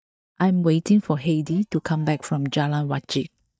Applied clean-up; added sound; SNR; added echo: neural mask model DeepFilterNet 3.